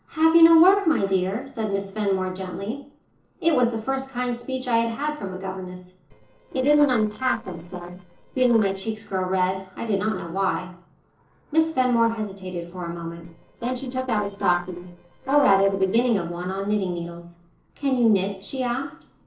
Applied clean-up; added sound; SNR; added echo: neural separator model SepFormer DNS4.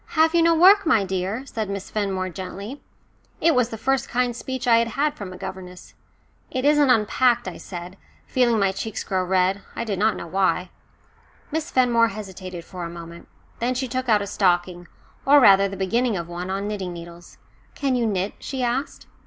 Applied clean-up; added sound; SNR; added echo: none; none; none; none.